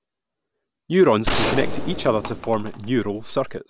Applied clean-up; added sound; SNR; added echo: none; Gunshot, gunfire; 2 dB; none.